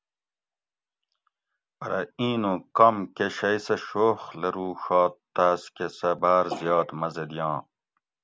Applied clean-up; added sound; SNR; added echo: none; none; none; none.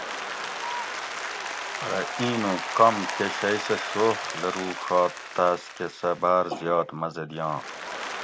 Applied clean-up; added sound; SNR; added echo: none; Applause; 7 dB; none.